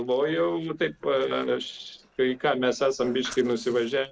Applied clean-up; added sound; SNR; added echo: neural separator model SepFormer DNS4.